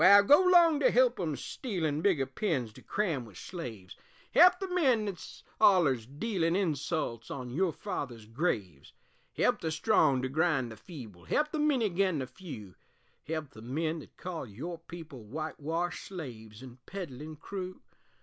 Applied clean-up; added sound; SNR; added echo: none; none; none; none.